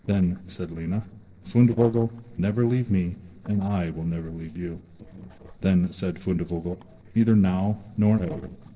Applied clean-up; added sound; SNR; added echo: neural separator model SepFormer DNS4.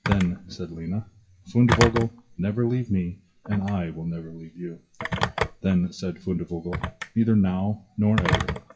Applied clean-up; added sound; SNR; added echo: classical method WPE with log-MMSE.